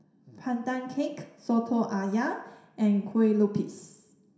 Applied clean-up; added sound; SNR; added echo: none; none; none; reverberation time 0.7 s.